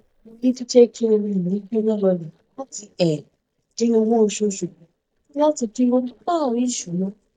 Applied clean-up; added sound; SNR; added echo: neural mask model DeepFilterNet 3.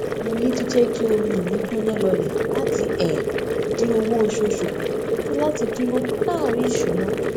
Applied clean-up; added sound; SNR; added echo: none; Boiling; -1 dB; none.